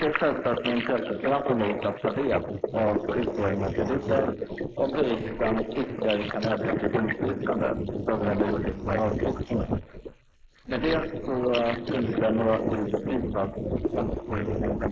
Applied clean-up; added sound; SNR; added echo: neural mask model Resemble Enhance denoiser.